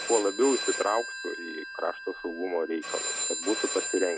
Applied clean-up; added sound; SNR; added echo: none; Telephone; 4 dB; none.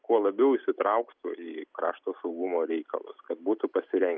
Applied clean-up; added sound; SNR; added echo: none; none; none; none.